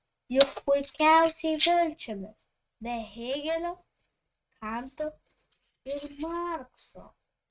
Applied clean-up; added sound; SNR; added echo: neural mask model RNNoise.